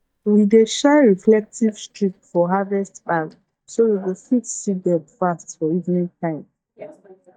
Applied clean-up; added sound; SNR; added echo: neural mask model DeepFilterNet 3.